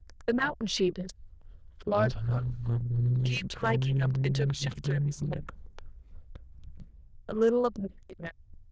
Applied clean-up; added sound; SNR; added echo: neural diffusion model UNIVERSE++.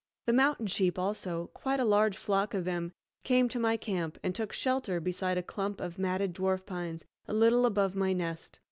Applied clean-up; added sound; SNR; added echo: none; none; none; none.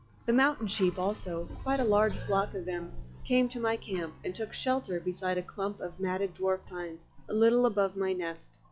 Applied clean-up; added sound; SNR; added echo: classical method log-MMSE.